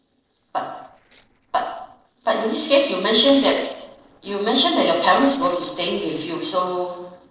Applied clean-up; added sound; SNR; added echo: neural separator model SepFormer DNS4.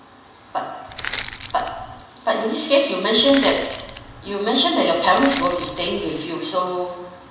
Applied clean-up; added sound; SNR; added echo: none; Crushing; 11 dB; reverberation time 1.1 s.